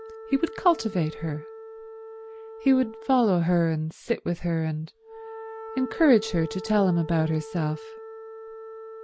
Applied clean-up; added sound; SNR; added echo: none; Wind instrument, woodwind instrument; 14 dB; none.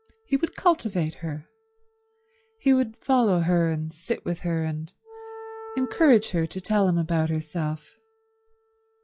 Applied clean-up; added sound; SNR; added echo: classical method log-MMSE.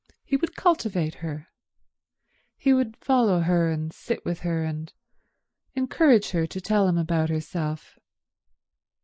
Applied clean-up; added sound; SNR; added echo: neural mask model Resemble Enhance denoiser.